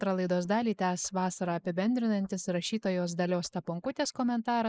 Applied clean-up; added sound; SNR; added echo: neural mask model Resemble Enhance denoiser.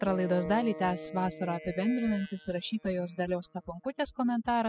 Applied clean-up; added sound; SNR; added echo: classical method spectral subtraction.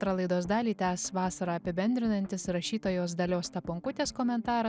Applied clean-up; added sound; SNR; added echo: none; none; none; none.